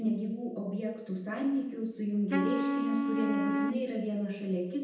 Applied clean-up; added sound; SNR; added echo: none; Wind instrument, woodwind instrument; 0 dB; reverberation time 0.8 s.